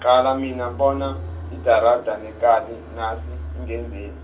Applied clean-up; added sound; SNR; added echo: none; Fixed-wing aircraft, airplane; 12 dB; reverberation time 0.3 s.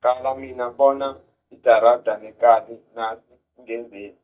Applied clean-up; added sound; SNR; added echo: neural mask model DeepFilterNet 3.